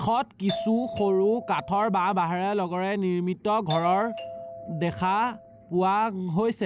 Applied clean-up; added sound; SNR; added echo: none; Doorbell; 12 dB; none.